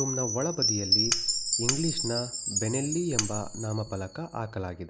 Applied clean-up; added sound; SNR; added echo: none; Chime + Cutlery, silverware; -1 dB; none.